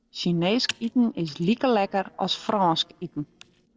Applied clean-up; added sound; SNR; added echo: neural separator model SepFormer DNS4.